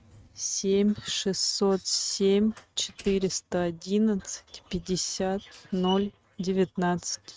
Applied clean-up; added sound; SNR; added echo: neural mask model RNNoise.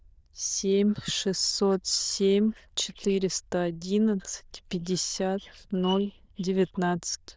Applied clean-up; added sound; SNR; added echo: neural diffusion model UNIVERSE++.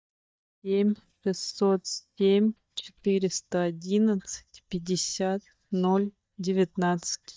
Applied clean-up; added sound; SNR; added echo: neural mask model DeepFilterNet 3.